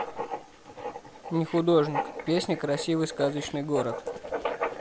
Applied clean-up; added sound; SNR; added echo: none; Writing; 6 dB; none.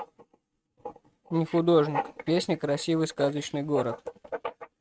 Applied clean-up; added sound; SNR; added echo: neural mask model RNNoise.